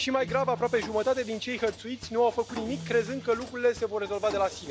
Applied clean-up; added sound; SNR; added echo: none; Guitar + Mechanisms; 14 dB; none.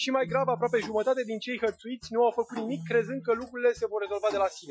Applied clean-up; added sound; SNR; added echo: classical method Wiener filter.